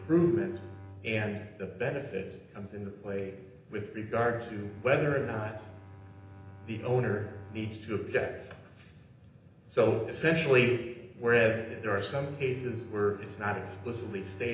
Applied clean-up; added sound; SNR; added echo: none; Bowed string instrument; 19 dB; reverberation time 0.8 s.